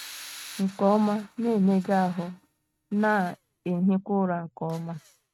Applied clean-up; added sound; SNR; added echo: neural mask model RNNoise.